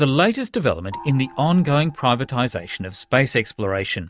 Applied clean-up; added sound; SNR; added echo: neural mask model RNNoise.